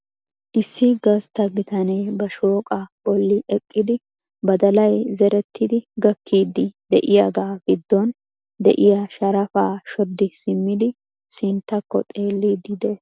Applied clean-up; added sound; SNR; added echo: none; none; none; none.